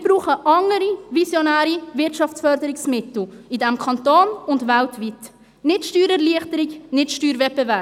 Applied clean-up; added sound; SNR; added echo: none; none; none; none.